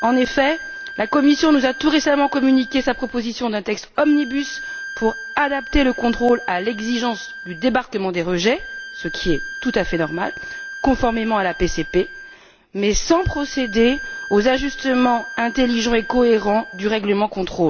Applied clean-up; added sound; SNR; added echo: none; Bowed string instrument; 14 dB; none.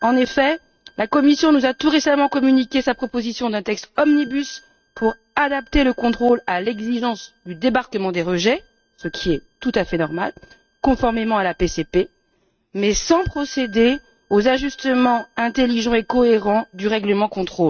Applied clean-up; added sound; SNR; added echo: neural mask model RNNoise.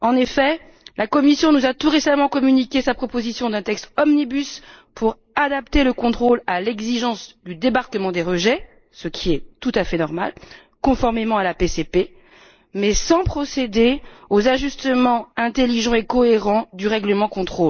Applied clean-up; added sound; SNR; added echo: neural mask model Resemble Enhance denoiser.